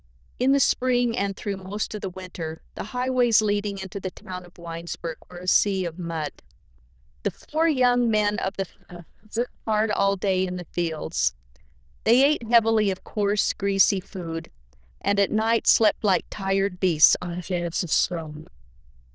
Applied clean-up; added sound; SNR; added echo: neural diffusion model UNIVERSE++.